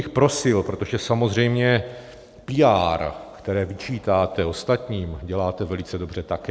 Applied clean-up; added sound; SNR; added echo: none; none; none; none.